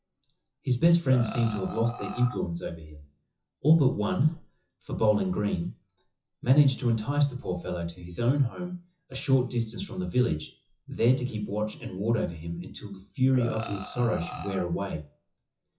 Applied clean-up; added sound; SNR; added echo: classical method WPE with log-MMSE.